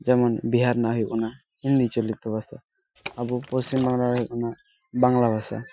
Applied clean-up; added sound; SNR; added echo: classical method Wiener filter.